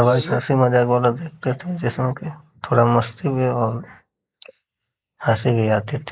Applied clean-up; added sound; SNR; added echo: neural mask model Resemble Enhance denoiser.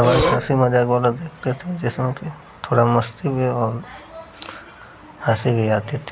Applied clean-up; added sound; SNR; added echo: none; Burping, eructation; -1 dB; none.